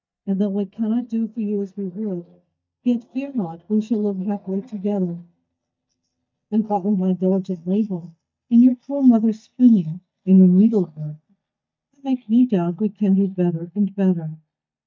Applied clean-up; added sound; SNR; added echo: neural mask model DeepFilterNet 3.